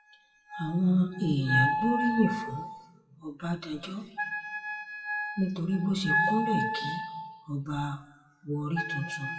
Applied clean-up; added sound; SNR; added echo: classical method WPE with log-MMSE.